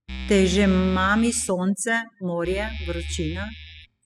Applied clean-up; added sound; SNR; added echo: classical method spectral subtraction.